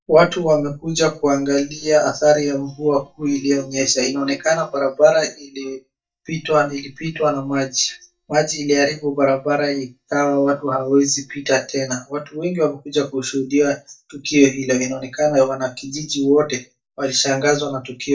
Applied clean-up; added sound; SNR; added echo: neural mask model DeepFilterNet 3.